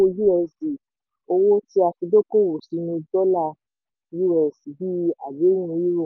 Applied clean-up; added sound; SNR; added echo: none; none; none; none.